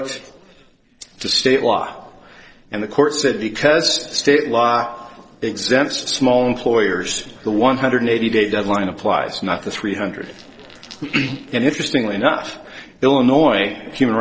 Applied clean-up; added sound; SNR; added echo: neural separator model SepFormer DNS4.